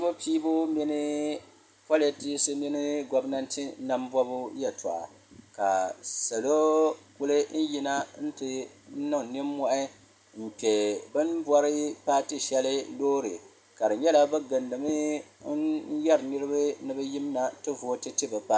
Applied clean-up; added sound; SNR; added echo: none; none; none; none.